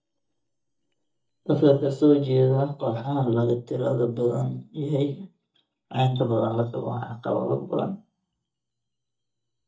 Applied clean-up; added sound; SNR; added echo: neural mask model DeepFilterNet 3.